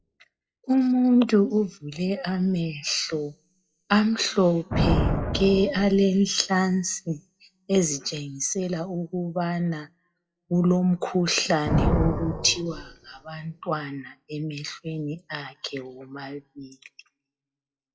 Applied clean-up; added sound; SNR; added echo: classical method WPE with log-MMSE.